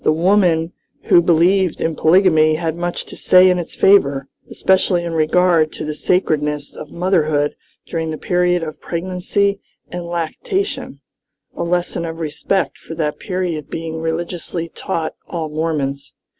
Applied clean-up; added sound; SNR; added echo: none; none; none; none.